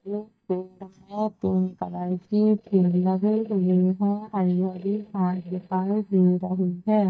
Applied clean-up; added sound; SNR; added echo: neural mask model DeepFilterNet 3.